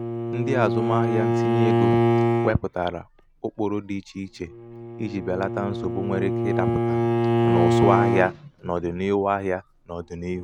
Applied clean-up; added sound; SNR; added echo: none; Bowed string instrument; -3 dB; none.